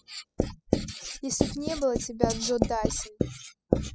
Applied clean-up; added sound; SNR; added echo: classical method spectral subtraction.